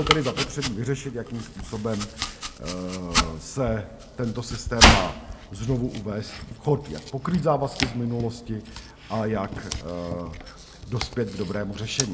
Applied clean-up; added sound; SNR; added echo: none; Domestic sounds, home sounds; 0 dB; reverberation time 0.3 s.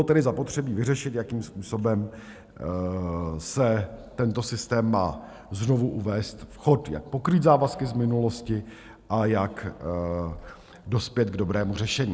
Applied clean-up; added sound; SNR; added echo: none; none; none; none.